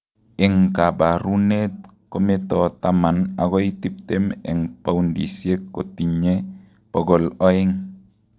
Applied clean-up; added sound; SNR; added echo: none; none; none; none.